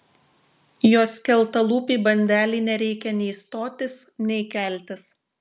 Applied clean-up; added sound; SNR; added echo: none; none; none; none.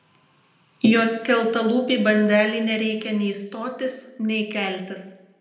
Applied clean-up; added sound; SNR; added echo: none; none; none; reverberation time 0.7 s.